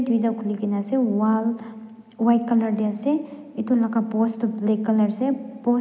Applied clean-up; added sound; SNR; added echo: none; none; none; none.